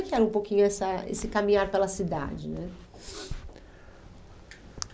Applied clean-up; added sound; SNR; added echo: none; none; none; none.